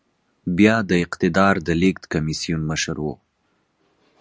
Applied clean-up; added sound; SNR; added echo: none; none; none; none.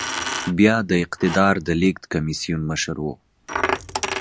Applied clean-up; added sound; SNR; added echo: none; Coin (dropping); 8 dB; none.